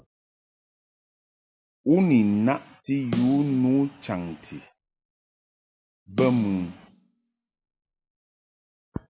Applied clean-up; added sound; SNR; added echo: none; Snare drum; 11 dB; none.